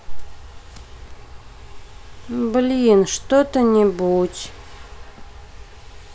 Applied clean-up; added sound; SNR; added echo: none; none; none; none.